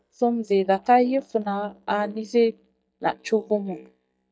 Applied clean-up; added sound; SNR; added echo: neural mask model DeepFilterNet 3.